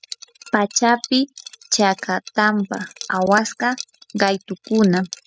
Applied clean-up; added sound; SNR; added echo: classical method spectral subtraction.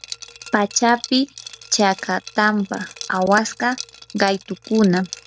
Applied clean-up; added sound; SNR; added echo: none; Liquid; 17 dB; none.